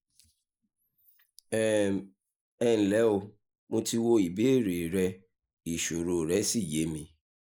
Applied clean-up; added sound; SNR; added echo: neural mask model Resemble Enhance denoiser.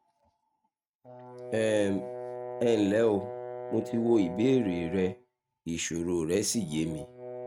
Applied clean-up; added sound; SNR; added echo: neural mask model RNNoise.